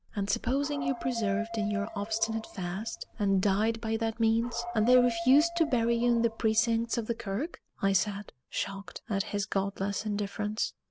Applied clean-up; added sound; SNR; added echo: none; Dog; 12 dB; none.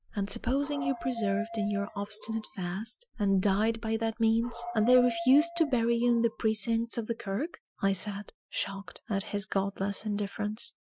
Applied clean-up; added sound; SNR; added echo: classical method Wiener filter.